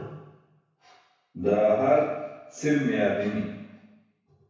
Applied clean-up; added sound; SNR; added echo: none; none; none; reverberation time 1.1 s.